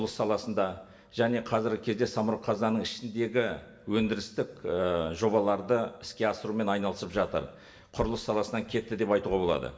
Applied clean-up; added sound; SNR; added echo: none; none; none; reverberation time 0.7 s.